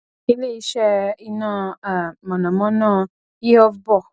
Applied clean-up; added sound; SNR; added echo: none; none; none; none.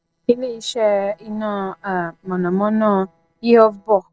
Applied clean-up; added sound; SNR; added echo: neural separator model SepFormer DNS4.